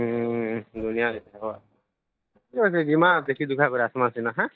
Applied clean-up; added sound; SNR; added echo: neural mask model DeepFilterNet 3.